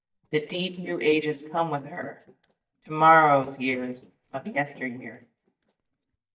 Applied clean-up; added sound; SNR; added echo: neural mask model DeepFilterNet 3.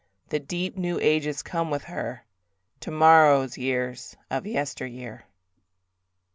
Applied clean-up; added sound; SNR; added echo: none; none; none; none.